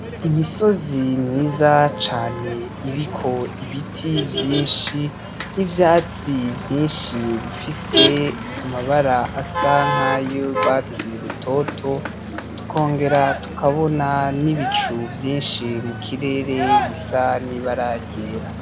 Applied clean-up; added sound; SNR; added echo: none; Motor vehicle (road); 5 dB; none.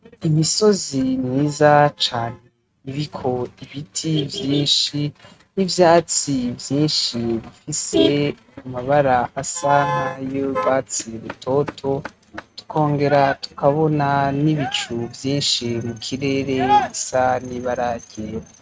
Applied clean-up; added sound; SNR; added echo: neural mask model RNNoise.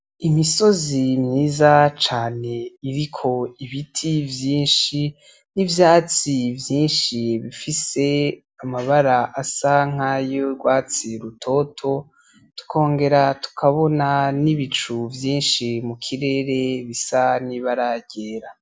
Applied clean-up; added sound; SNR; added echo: none; none; none; none.